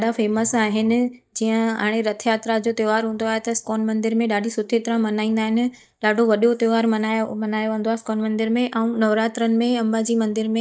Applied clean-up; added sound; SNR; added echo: neural mask model DeepFilterNet 3.